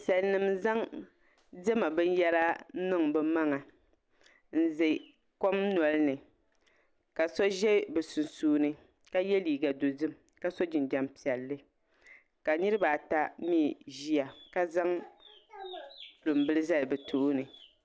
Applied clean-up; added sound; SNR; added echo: none; none; none; none.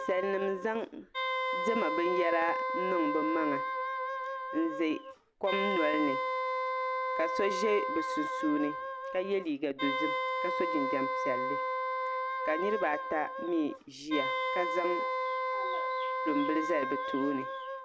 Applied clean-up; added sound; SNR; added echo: none; Wind instrument, woodwind instrument; 0 dB; none.